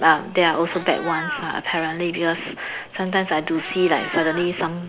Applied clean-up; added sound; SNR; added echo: none; Meow; 14 dB; none.